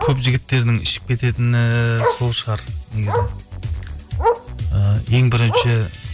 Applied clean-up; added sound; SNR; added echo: none; Bark; 8 dB; none.